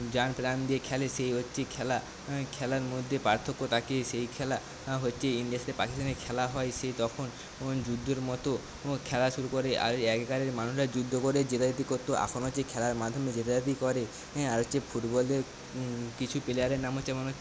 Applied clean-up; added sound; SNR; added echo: none; none; none; none.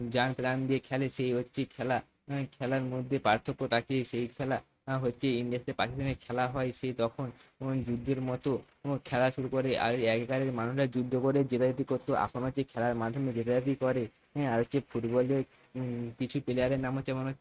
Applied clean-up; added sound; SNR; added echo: neural mask model RNNoise.